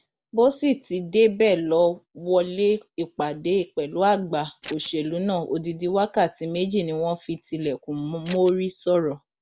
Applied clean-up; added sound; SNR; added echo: none; Scissors; 18 dB; none.